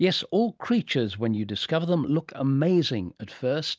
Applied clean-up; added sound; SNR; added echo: none; none; none; none.